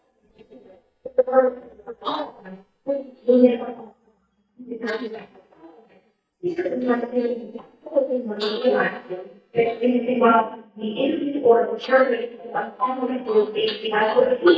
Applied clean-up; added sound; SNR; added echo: neural mask model DeepFilterNet 3.